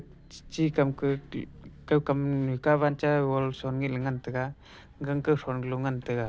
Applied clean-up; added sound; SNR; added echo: none; none; none; none.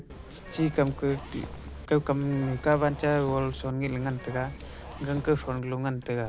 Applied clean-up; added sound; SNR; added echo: none; Zipper (clothing) / Telephone; 13 dB; none.